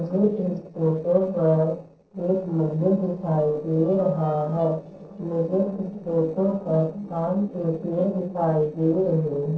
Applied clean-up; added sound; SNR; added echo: neural separator model SepFormer DNS4.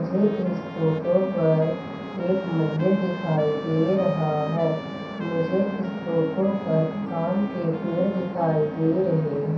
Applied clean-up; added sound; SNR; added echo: none; Trumpet; 18 dB; reverberation time 0.7 s.